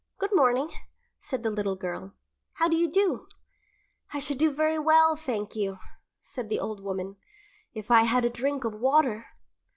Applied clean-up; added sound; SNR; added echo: none; none; none; none.